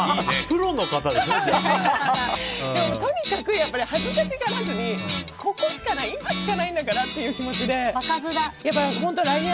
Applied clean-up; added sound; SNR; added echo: none; Guitar; 7 dB; none.